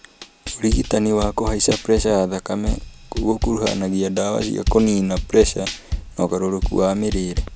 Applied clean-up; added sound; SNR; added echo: none; Drum / Drum kit; 6 dB; none.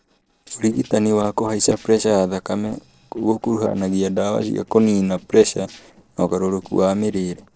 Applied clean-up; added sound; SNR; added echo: neural separator model SepFormer DNS4.